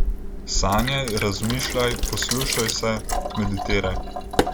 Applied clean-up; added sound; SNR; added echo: none; Sink (filling or washing); 0 dB; none.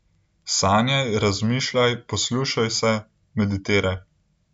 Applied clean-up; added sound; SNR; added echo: none; none; none; none.